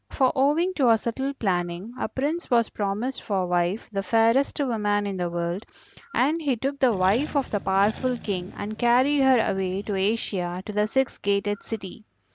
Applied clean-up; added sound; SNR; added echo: none; Accelerating, revving, vroom; 17 dB; none.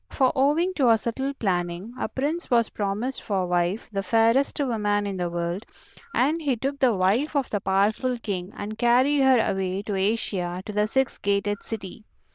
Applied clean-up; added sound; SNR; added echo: neural diffusion model UNIVERSE++.